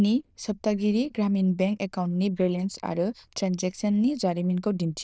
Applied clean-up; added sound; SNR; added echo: neural diffusion model UNIVERSE++.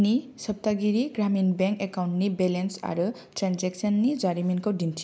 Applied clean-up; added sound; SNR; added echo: none; none; none; none.